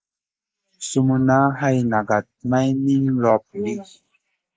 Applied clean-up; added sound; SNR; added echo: neural mask model Resemble Enhance denoiser.